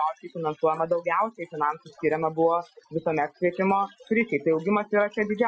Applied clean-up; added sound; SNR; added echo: classical method Wiener filter.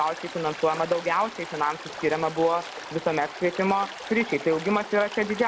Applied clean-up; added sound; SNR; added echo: none; Stream; 12 dB; none.